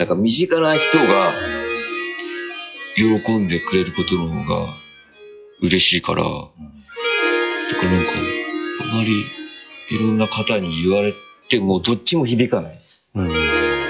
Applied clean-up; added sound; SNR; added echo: classical method log-MMSE.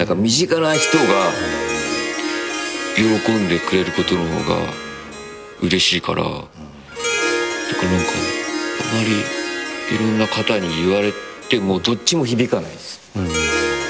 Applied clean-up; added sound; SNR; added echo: none; Harp; 4 dB; none.